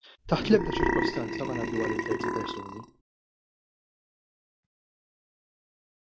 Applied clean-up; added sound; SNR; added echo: none; Burping, eructation; -3 dB; none.